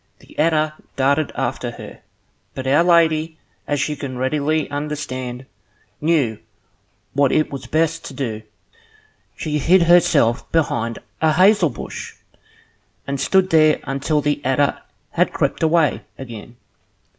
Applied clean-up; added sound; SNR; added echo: none; none; none; none.